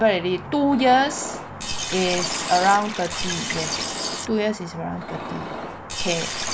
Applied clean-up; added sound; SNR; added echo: none; Liquid; 6 dB; none.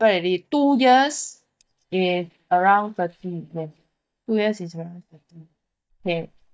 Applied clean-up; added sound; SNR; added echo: neural mask model DeepFilterNet 3.